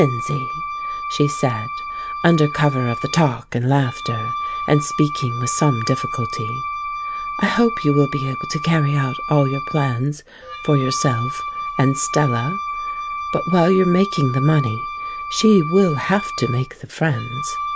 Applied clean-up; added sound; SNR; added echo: none; Wind instrument, woodwind instrument; 7 dB; none.